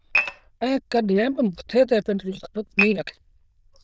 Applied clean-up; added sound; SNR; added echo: neural diffusion model UNIVERSE++.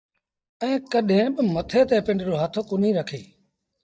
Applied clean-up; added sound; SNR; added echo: neural mask model DeepFilterNet 3.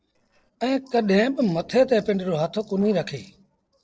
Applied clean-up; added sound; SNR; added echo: neural separator model SepFormer DNS4.